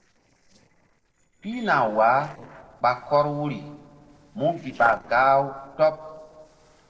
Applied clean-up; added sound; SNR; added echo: neural separator model SepFormer DNS4.